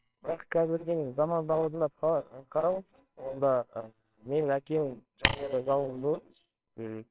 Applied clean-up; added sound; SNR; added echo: neural separator model SepFormer WHAMR!.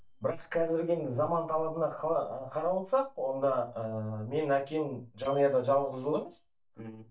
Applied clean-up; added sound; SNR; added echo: neural mask model DeepFilterNet 3.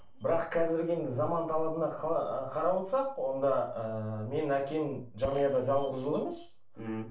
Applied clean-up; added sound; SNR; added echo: neural separator model SepFormer DNS4.